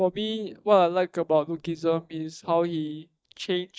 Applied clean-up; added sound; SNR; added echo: neural mask model DeepFilterNet 3.